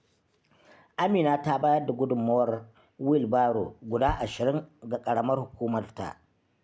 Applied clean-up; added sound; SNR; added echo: none; Bass drum; 15 dB; none.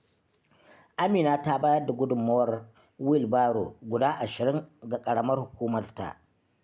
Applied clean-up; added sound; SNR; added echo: none; none; none; none.